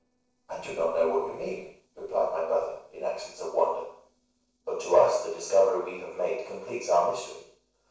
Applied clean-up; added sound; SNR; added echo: neural separator model SepFormer DNS4.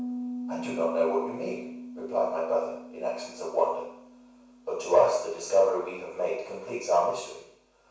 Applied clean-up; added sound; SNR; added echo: none; Piano; 13 dB; reverberation time 0.7 s.